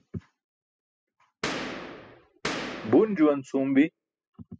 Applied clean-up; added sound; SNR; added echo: classical method spectral subtraction.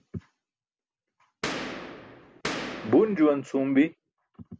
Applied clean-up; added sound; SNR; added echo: none; Boom; 8 dB; none.